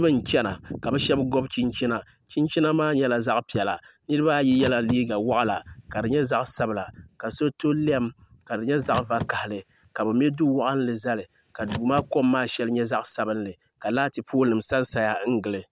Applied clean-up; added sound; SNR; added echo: none; Car; 15 dB; none.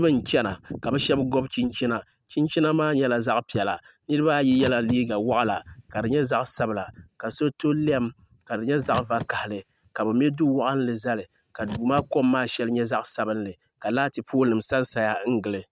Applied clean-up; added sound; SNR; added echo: neural mask model RNNoise.